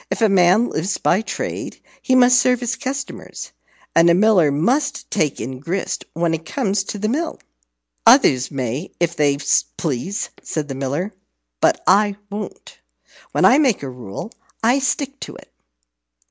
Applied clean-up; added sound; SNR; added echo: none; none; none; none.